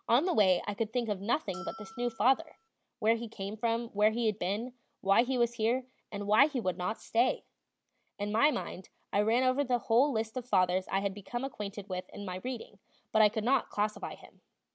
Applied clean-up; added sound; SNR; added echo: none; Bell; 17 dB; none.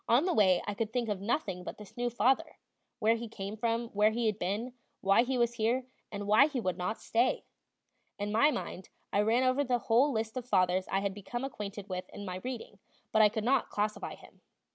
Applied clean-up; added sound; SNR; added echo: none; none; none; none.